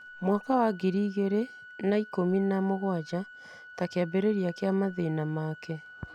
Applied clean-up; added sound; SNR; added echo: none; Organ; 19 dB; none.